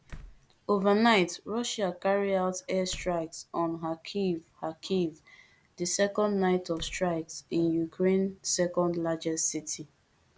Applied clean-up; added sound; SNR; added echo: none; Slam; 20 dB; none.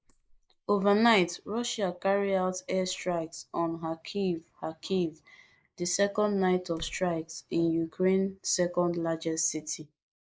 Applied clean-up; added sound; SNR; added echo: neural mask model Resemble Enhance denoiser.